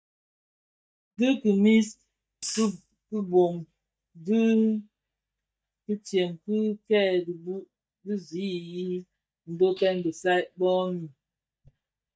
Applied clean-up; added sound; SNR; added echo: neural mask model DeepFilterNet 3.